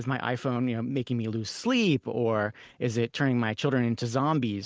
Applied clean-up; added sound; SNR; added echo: none; none; none; none.